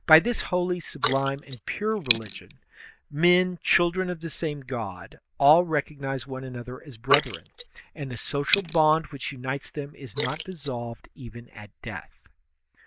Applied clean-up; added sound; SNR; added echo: neural mask model Resemble Enhance denoiser.